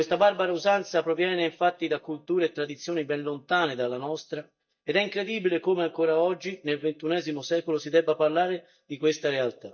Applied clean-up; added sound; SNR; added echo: neural mask model DeepFilterNet 3.